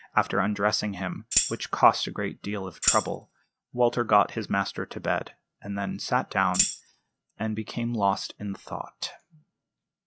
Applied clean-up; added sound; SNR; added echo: neural mask model RNNoise.